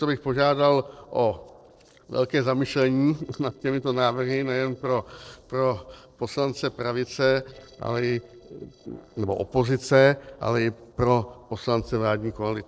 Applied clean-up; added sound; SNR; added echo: neural separator model SepFormer DNS4.